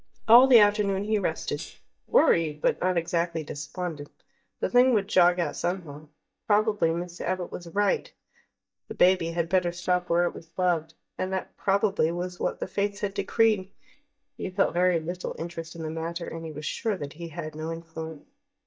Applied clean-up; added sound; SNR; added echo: neural mask model DeepFilterNet 3.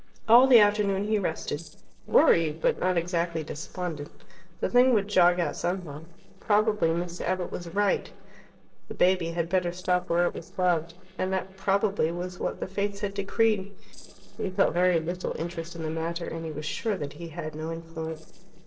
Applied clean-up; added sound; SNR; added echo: neural separator model SepFormer DNS4.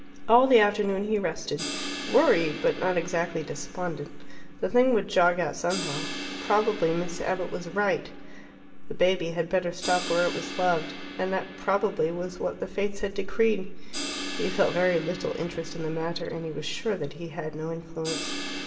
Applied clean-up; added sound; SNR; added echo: none; Crash cymbal; 12 dB; reverberation time 2.4 s.